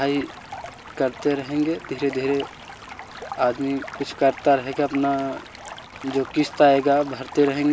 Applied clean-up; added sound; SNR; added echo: none; Stream; 15 dB; none.